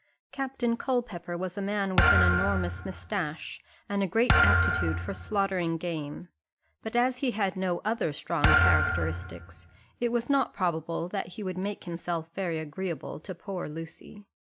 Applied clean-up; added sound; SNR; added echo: none; Thump, thud; -3 dB; none.